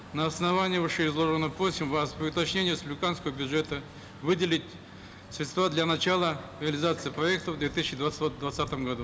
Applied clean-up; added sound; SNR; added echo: none; Truck; 16 dB; none.